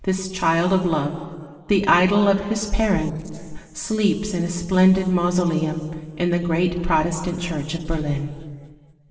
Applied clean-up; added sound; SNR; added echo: neural separator model SepFormer DNS4.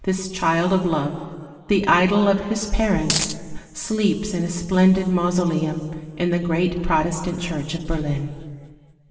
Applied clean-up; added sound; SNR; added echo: none; Coin (dropping); 3 dB; reverberation time 2.1 s.